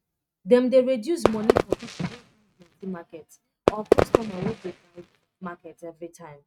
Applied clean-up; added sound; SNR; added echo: neural mask model RNNoise.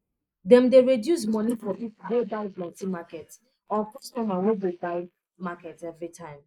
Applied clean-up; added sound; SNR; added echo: neural mask model Resemble Enhance denoiser.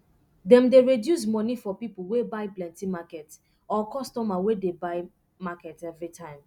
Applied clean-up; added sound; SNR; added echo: none; none; none; none.